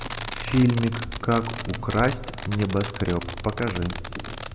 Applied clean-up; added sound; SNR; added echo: none; Fireworks; 7 dB; none.